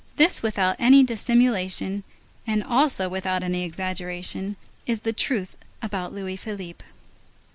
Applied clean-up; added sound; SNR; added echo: neural mask model Resemble Enhance denoiser.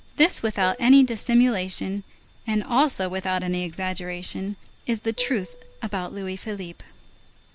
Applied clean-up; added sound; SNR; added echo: none; Plucked string instrument; 20 dB; none.